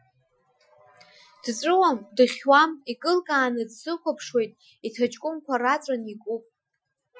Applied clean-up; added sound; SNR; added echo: classical method Wiener filter.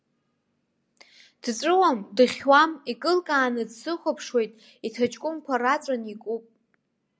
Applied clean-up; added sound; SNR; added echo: none; none; none; none.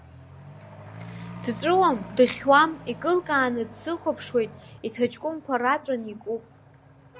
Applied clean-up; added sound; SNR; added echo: none; Accelerating, revving, vroom / Truck; 17 dB; none.